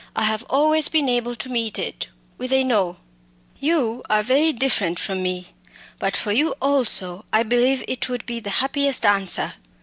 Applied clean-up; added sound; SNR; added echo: none; none; none; none.